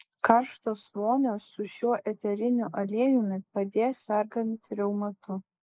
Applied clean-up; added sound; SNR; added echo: neural mask model Resemble Enhance denoiser.